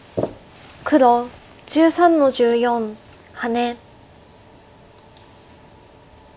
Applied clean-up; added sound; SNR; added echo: none; none; none; none.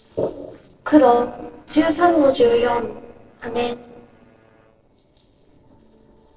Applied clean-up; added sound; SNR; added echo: neural separator model SepFormer DNS4.